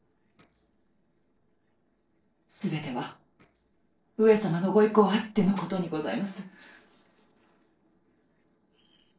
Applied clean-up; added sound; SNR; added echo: neural separator model SepFormer DNS4.